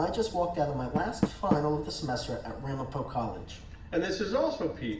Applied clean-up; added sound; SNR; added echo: none; Door; 8 dB; reverberation time 0.8 s.